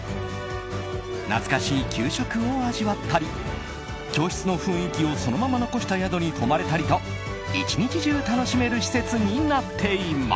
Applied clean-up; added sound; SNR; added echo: none; none; none; none.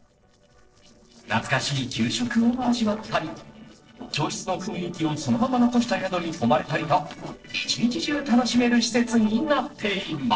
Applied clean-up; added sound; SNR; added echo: neural separator model SepFormer DNS4.